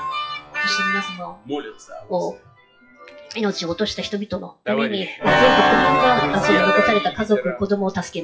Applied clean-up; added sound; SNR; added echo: classical method WPE with log-MMSE.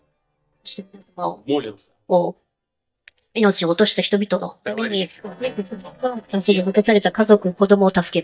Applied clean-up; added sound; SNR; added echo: neural mask model DeepFilterNet 3.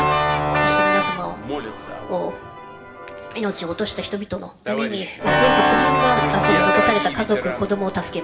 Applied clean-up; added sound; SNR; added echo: none; Organ; -3 dB; reverberation time 1.9 s.